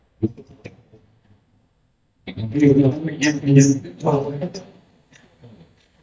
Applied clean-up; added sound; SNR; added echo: neural mask model DeepFilterNet 3.